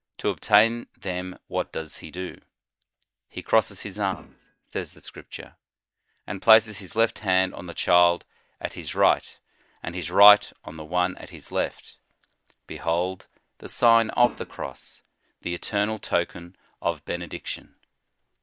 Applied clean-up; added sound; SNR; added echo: neural mask model DeepFilterNet 3.